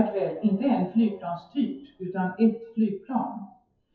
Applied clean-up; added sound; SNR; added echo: classical method WPE with log-MMSE.